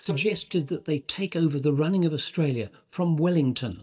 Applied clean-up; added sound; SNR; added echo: neural mask model DeepFilterNet 3.